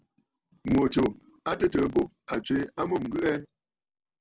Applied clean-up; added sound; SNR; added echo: none; none; none; none.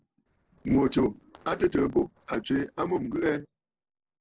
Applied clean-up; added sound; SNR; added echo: neural separator model SepFormer DNS4.